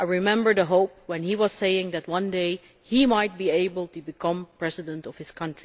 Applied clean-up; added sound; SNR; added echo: none; none; none; none.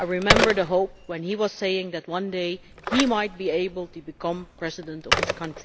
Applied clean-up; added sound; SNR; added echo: none; Telephone; 2 dB; none.